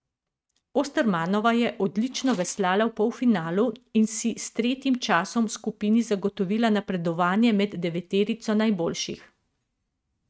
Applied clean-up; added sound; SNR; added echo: neural mask model RNNoise.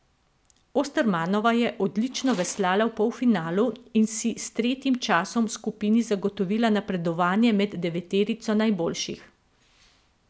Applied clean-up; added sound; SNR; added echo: none; Tools; 19 dB; none.